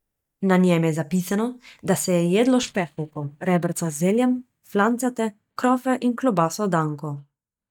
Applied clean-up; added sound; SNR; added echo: neural mask model DeepFilterNet 3.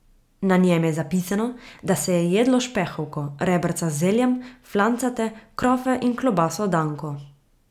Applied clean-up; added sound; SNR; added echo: none; none; none; none.